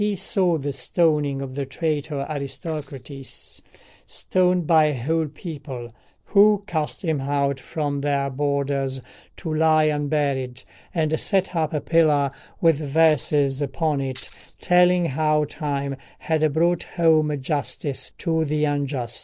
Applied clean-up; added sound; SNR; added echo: neural separator model SepFormer DNS4.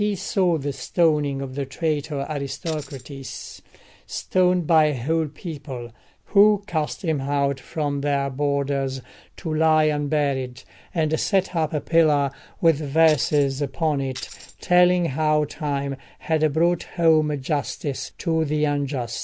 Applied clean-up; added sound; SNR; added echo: none; Tambourine; 17 dB; none.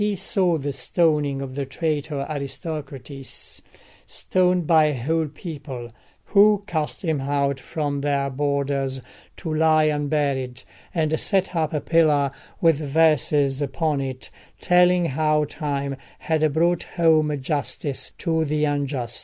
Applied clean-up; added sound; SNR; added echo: none; none; none; none.